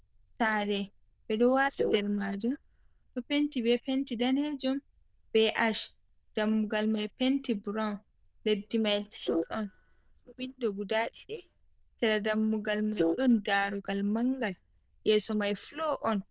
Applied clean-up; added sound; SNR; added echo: neural diffusion model UNIVERSE++.